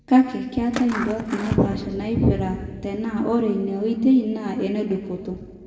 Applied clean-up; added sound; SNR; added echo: none; Skateboard; 11 dB; reverberation time 2.0 s.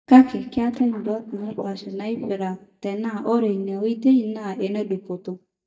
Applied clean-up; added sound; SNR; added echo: neural mask model DeepFilterNet 3.